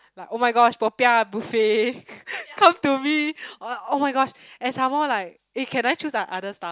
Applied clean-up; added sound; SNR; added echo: none; none; none; none.